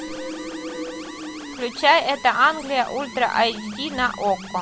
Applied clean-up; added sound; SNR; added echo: none; Fill (with liquid) + Alarm; 11 dB; none.